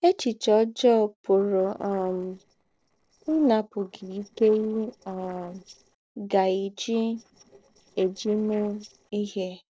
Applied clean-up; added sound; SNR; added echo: neural separator model SepFormer DNS4.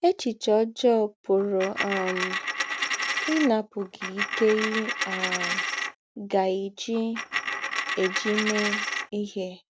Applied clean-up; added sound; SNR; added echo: none; Coin (dropping); 2 dB; none.